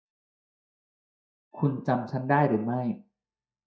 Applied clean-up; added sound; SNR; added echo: neural mask model DeepFilterNet 3.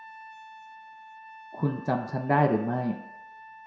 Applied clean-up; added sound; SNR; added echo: none; Trumpet; 17 dB; reverberation time 0.6 s.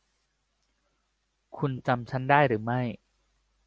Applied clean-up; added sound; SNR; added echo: none; none; none; none.